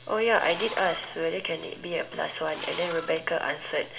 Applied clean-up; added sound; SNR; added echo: none; Camera; 14 dB; reverberation time 1.7 s.